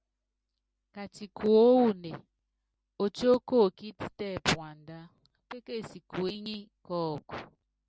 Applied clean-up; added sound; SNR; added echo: none; none; none; none.